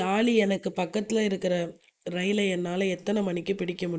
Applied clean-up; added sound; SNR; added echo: neural mask model Resemble Enhance denoiser.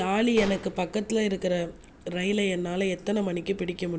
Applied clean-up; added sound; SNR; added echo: none; Gunshot, gunfire; 15 dB; none.